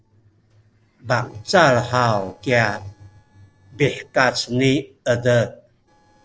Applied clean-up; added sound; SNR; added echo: neural separator model SepFormer DNS4.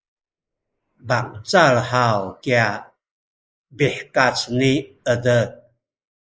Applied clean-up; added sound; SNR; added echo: neural mask model Resemble Enhance denoiser.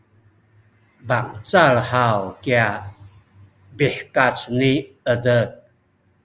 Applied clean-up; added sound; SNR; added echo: none; none; none; none.